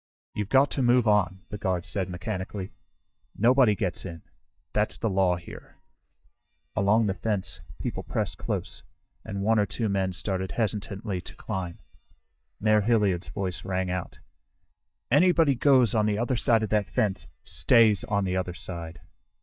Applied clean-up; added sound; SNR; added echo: neural mask model DeepFilterNet 3.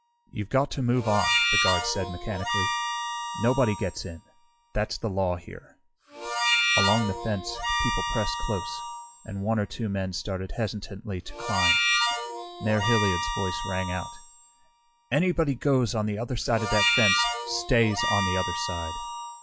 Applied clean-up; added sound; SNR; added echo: classical method log-MMSE.